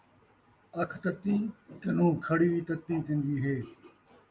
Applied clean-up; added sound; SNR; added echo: none; none; none; none.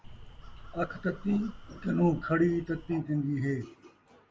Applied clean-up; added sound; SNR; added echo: none; Crow; 15 dB; none.